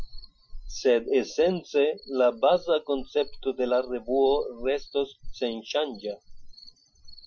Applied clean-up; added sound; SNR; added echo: classical method Wiener filter.